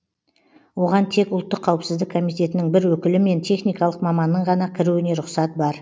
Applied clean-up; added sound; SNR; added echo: none; none; none; none.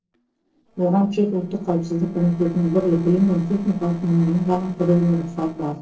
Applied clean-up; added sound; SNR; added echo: neural separator model SepFormer DNS4.